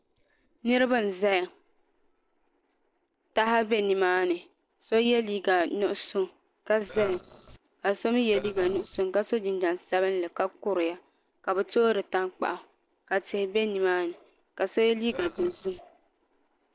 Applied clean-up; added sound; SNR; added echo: neural separator model SepFormer DNS4.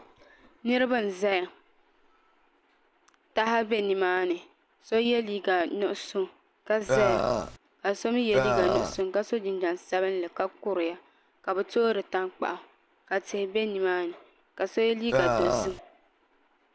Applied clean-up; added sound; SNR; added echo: none; Burping, eructation; -3 dB; none.